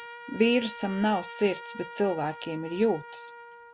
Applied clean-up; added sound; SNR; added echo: none; Trumpet; 14 dB; none.